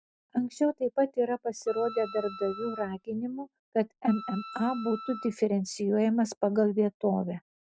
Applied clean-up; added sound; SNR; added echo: none; Wind instrument, woodwind instrument; 14 dB; none.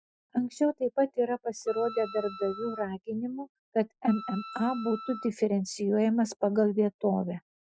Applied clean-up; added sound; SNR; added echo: classical method Wiener filter.